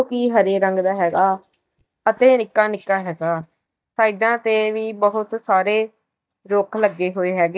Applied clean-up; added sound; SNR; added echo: neural mask model DeepFilterNet 3.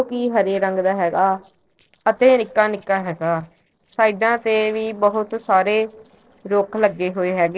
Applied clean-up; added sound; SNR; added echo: neural separator model SepFormer DNS4.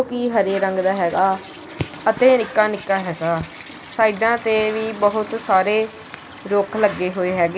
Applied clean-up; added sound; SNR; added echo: none; Toilet flush; 19 dB; reverberation time 1.1 s.